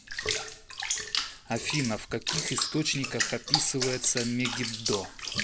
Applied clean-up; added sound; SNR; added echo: none; Bathtub (filling or washing) / Water; 1 dB; none.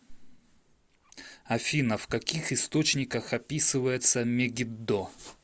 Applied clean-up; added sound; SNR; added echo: none; none; none; none.